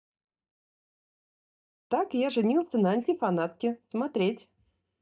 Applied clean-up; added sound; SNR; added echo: neural mask model DeepFilterNet 3.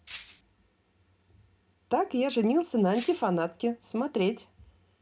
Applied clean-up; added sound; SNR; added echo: none; Rattle (instrument); 16 dB; reverberation time 0.3 s.